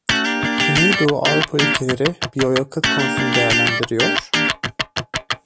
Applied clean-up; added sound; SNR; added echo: none; Electric guitar; -3 dB; none.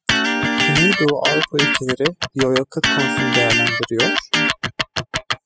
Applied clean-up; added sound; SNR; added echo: classical method spectral subtraction.